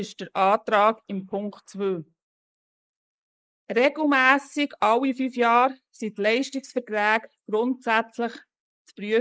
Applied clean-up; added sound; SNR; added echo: neural mask model Resemble Enhance denoiser.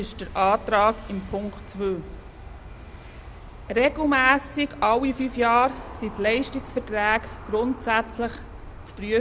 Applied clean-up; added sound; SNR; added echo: none; Aircraft; 15 dB; none.